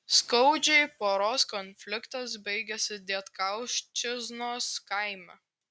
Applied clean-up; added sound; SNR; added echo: none; none; none; none.